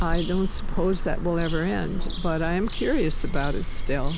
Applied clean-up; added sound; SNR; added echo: none; Bird vocalization, bird call, bird song; -1 dB; none.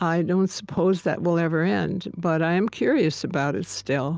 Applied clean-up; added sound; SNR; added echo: none; none; none; none.